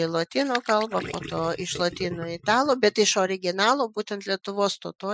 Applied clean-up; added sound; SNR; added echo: classical method Wiener filter.